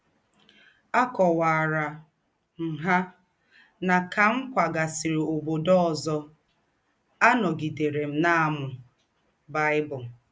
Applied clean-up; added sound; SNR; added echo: none; none; none; none.